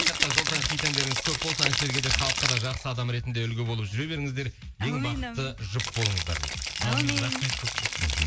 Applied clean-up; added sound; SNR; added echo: none; Rattle (instrument); 1 dB; none.